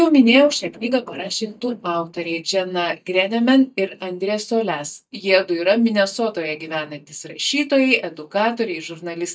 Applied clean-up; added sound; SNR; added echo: neural mask model DeepFilterNet 3.